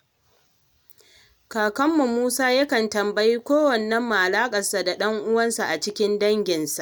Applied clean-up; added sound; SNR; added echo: none; none; none; none.